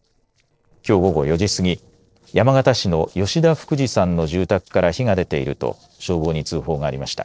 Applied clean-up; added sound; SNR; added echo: neural separator model SepFormer DNS4.